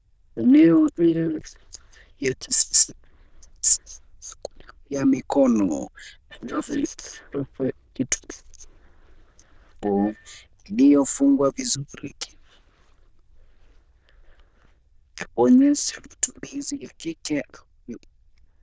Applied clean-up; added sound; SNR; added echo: neural diffusion model UNIVERSE++.